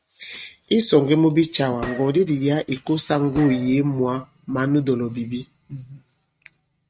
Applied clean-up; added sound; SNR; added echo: neural mask model RNNoise.